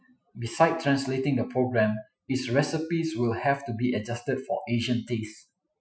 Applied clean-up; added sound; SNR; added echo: classical method Wiener filter.